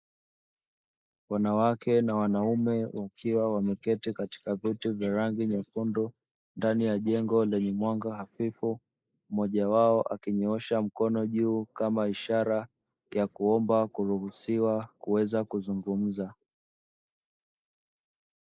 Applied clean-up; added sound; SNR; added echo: neural mask model Resemble Enhance denoiser.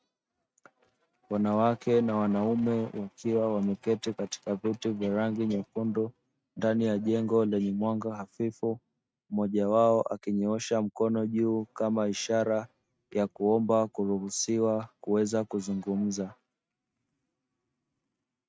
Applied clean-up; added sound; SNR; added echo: neural mask model RNNoise.